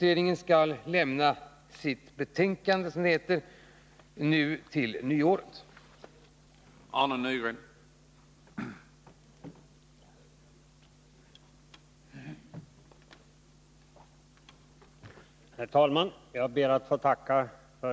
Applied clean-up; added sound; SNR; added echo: none; none; none; none.